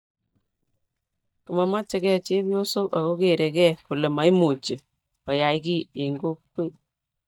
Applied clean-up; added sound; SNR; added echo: neural mask model DeepFilterNet 3.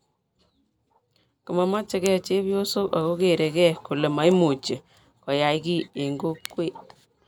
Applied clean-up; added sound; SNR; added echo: none; none; none; none.